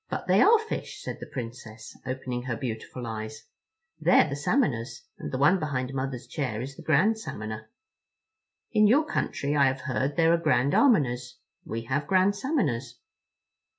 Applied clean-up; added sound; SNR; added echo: none; none; none; none.